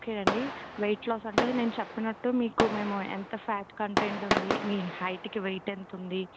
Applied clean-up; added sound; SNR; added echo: none; Fireworks; 2 dB; none.